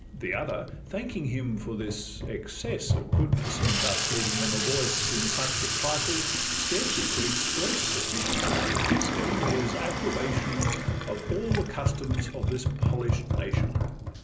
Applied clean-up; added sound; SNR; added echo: none; Sink (filling or washing) / Water tap, faucet; -5 dB; reverberation time 0.5 s.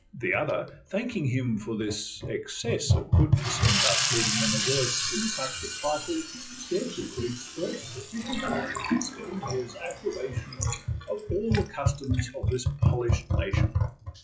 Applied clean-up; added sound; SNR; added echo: classical method WPE with log-MMSE.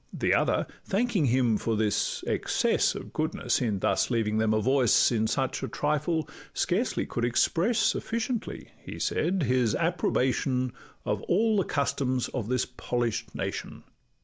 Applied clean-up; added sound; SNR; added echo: none; none; none; none.